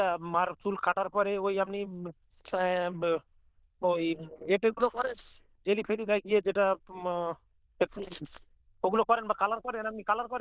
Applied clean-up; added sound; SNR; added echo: neural diffusion model UNIVERSE++.